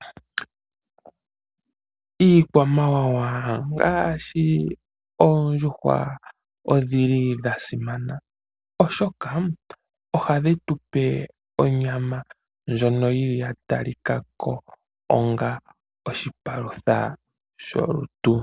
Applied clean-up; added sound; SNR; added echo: none; none; none; none.